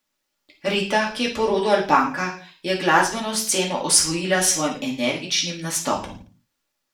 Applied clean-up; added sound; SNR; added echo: none; none; none; reverberation time 0.4 s.